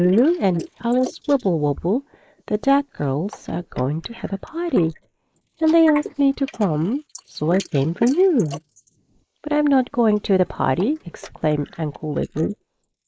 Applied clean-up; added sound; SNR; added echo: neural mask model Resemble Enhance denoiser.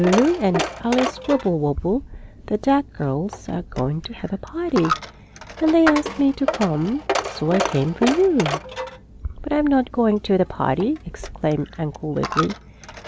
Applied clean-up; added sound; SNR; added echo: none; Coin (dropping); 8 dB; none.